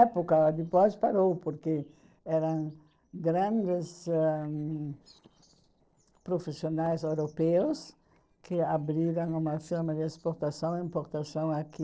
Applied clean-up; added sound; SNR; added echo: neural separator model SepFormer DNS4.